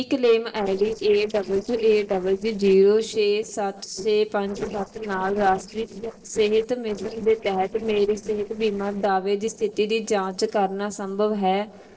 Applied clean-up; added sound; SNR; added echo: neural separator model SepFormer DNS4.